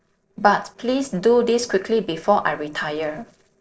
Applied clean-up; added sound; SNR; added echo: neural separator model SepFormer DNS4.